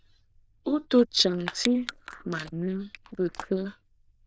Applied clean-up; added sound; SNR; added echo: neural diffusion model UNIVERSE++.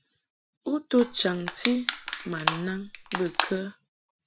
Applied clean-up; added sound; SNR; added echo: none; Crushing; 2 dB; none.